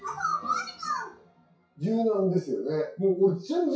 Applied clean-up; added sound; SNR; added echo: classical method WPE with log-MMSE.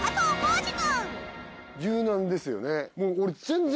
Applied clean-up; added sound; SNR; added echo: none; none; none; none.